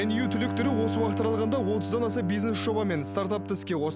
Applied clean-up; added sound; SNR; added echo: none; Bowed string instrument; 4 dB; none.